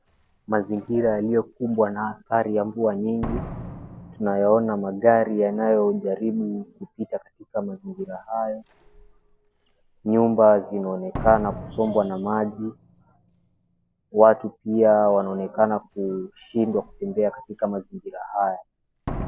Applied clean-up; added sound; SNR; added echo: none; Slam; 17 dB; none.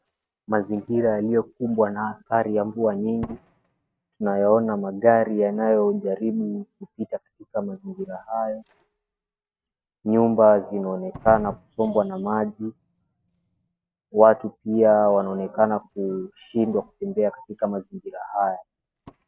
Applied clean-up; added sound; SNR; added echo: neural mask model RNNoise.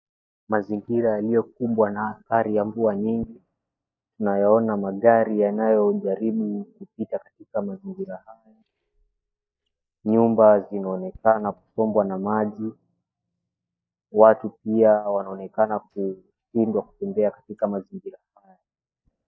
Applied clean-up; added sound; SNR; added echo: neural mask model DeepFilterNet 3.